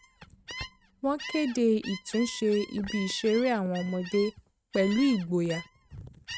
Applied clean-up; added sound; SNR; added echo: neural mask model RNNoise.